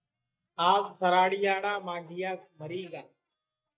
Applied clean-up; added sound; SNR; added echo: neural mask model DeepFilterNet 3.